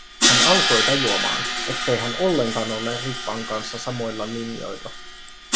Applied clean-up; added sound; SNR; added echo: none; Crash cymbal; -3 dB; none.